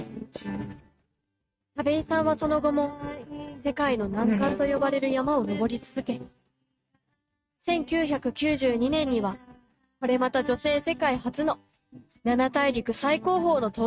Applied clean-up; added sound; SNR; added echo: neural mask model RNNoise.